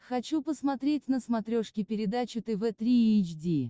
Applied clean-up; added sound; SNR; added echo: none; none; none; none.